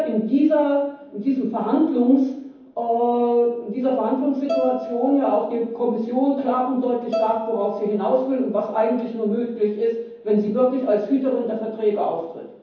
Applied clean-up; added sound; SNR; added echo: none; Bowed string instrument; 9 dB; reverberation time 0.9 s.